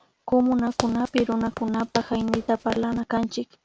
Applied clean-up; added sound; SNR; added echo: none; Run; 9 dB; none.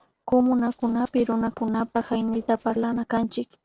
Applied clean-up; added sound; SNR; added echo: neural separator model SepFormer DNS4.